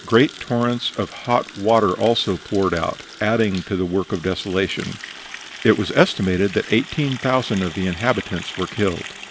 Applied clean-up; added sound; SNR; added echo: none; Water tap, faucet; 16 dB; none.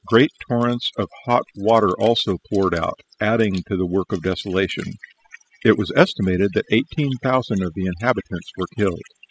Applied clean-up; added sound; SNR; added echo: classical method spectral subtraction.